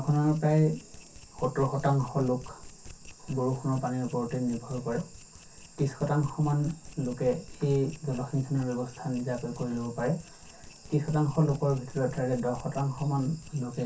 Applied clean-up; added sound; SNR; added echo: none; Domestic sounds, home sounds; 19 dB; reverberation time 0.3 s.